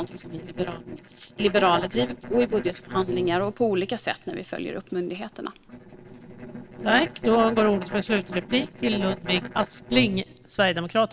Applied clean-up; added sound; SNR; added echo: neural separator model SepFormer DNS4.